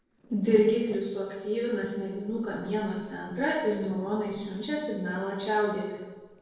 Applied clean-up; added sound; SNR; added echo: neural separator model SepFormer DNS4.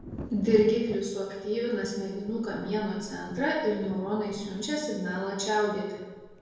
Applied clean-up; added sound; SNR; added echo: none; Thunder; 17 dB; reverberation time 1.2 s.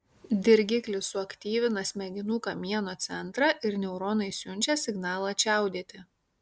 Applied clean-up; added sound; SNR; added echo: none; none; none; none.